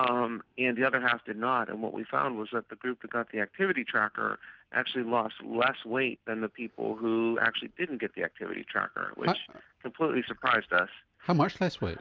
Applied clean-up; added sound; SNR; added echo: none; none; none; none.